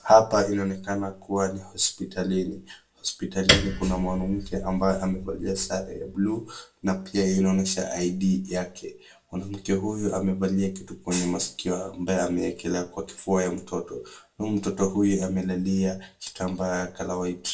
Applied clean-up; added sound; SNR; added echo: none; Piano; 3 dB; reverberation time 0.2 s.